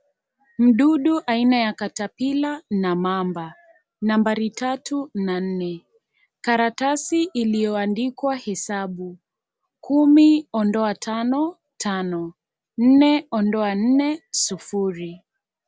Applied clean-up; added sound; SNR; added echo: none; none; none; none.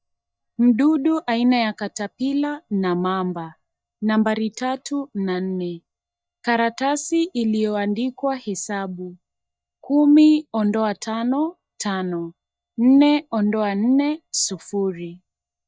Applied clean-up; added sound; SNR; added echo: neural mask model DeepFilterNet 3.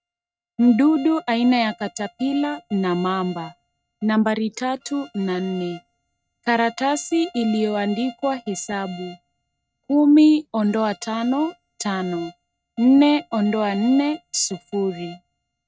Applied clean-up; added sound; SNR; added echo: neural mask model RNNoise.